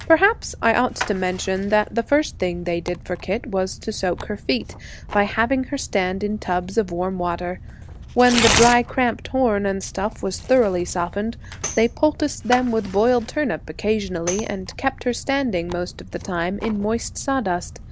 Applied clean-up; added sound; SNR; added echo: none; Tambourine + Tearing; 10 dB; none.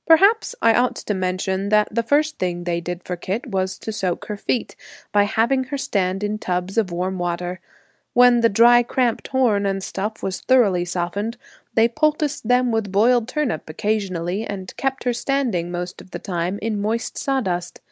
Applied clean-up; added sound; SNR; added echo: none; none; none; none.